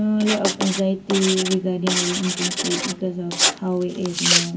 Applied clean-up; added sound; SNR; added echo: none; Writing; 2 dB; reverberation time 0.3 s.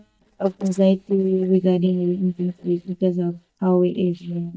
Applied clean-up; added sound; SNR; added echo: neural mask model DeepFilterNet 3.